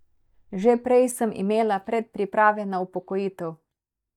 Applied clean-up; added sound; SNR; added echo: neural mask model DeepFilterNet 3.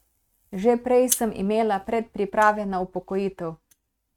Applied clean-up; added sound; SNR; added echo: neural mask model RNNoise.